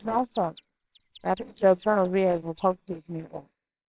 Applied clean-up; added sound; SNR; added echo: neural separator model SepFormer WHAMR!.